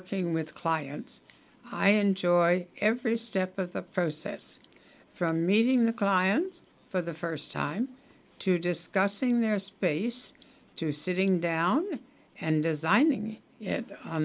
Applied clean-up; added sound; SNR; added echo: none; none; none; none.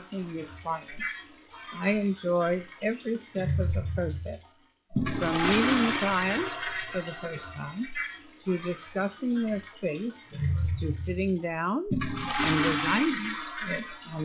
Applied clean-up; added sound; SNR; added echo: classical method log-MMSE.